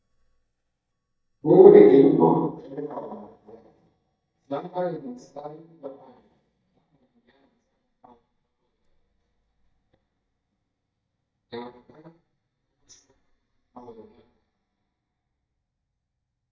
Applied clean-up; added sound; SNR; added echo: neural mask model DeepFilterNet 3.